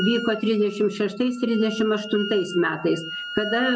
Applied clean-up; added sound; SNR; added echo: none; Wind instrument, woodwind instrument; 11 dB; none.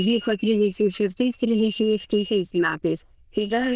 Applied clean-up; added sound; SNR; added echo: neural diffusion model UNIVERSE++.